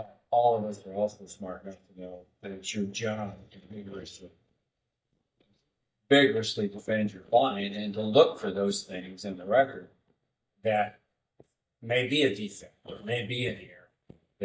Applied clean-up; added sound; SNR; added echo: neural mask model DeepFilterNet 3.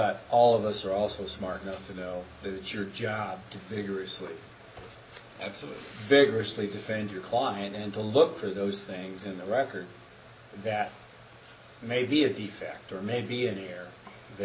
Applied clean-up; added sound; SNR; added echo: none; none; none; none.